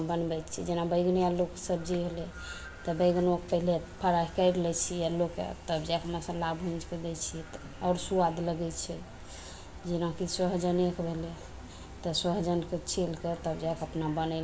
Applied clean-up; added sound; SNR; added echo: none; none; none; reverberation time 0.3 s.